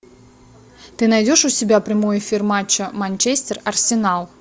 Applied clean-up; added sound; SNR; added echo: none; none; none; none.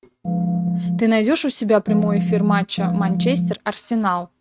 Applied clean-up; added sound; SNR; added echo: neural mask model RNNoise.